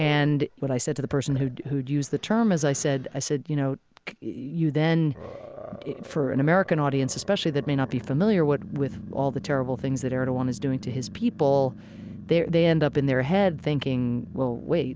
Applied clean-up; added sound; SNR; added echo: none; Growling; 17 dB; none.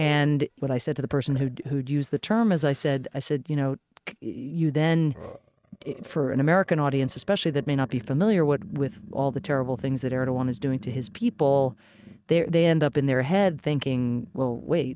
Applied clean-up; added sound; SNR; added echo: neural mask model RNNoise.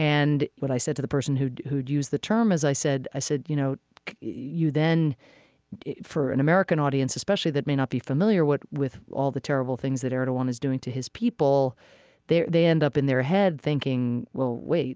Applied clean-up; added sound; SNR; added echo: none; none; none; none.